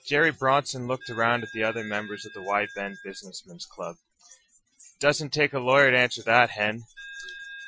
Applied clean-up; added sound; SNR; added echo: classical method Wiener filter.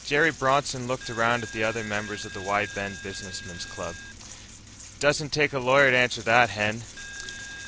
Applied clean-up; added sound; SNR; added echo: none; Coin (dropping); 14 dB; none.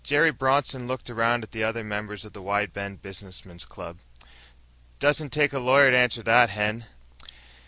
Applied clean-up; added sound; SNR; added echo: none; none; none; none.